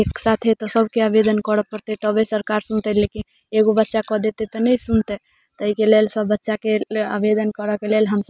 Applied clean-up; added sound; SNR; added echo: none; none; none; none.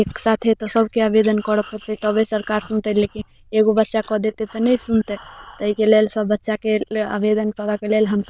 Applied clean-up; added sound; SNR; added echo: neural diffusion model UNIVERSE++.